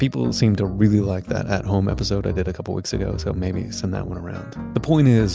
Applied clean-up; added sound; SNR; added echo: none; none; none; none.